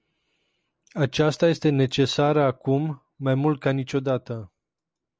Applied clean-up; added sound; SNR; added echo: none; none; none; none.